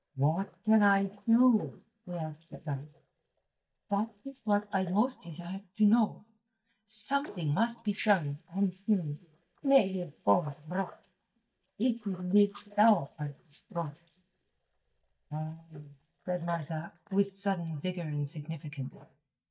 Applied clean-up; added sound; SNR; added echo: neural mask model DeepFilterNet 3.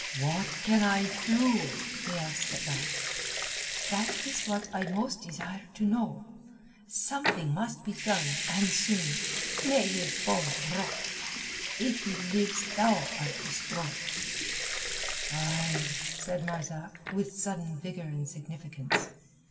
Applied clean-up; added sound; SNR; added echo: none; Sink (filling or washing) / Water tap, faucet / Liquid; 3 dB; reverberation time 2.6 s.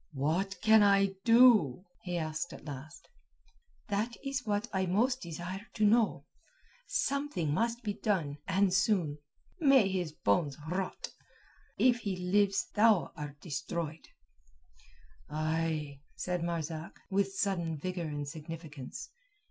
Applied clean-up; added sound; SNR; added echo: none; none; none; none.